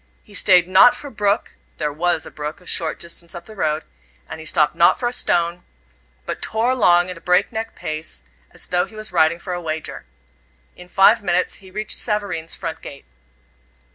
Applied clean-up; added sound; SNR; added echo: none; none; none; none.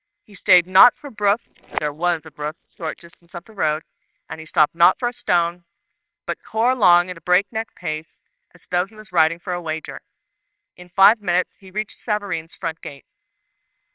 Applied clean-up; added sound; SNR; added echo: neural separator model SepFormer WHAMR!.